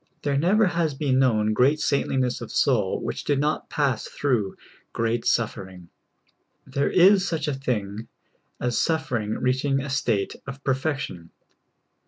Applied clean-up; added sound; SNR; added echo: none; none; none; none.